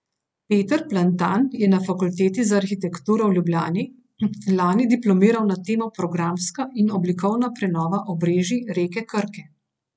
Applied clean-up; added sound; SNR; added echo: none; none; none; none.